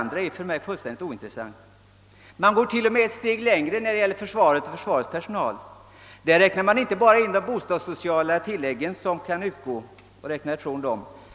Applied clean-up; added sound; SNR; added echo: none; none; none; none.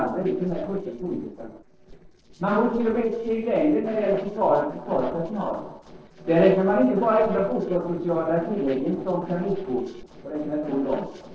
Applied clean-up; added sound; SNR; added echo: neural separator model SepFormer DNS4.